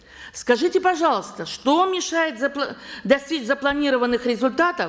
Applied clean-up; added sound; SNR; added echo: none; none; none; none.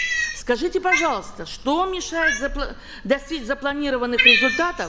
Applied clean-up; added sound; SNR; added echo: none; Cat; 0 dB; none.